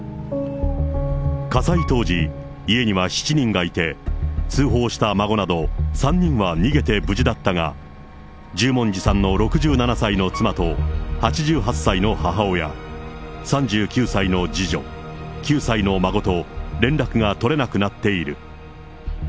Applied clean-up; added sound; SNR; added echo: none; Piano; 19 dB; none.